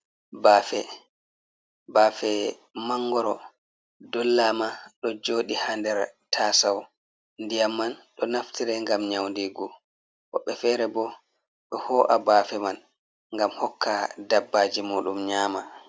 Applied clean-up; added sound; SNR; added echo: none; none; none; none.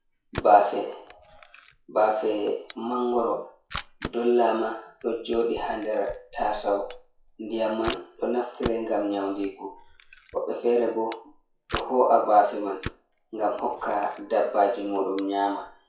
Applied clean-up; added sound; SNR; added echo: classical method WPE with log-MMSE.